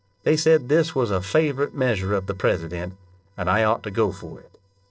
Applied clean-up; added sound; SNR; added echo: neural separator model SepFormer DNS4.